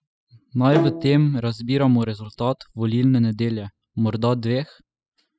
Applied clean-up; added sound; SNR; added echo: classical method spectral subtraction.